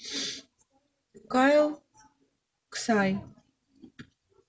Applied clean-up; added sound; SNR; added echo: none; none; none; none.